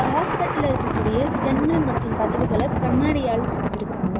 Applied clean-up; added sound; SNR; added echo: none; Thunder; -1 dB; none.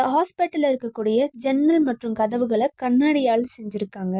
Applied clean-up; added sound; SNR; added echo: none; none; none; none.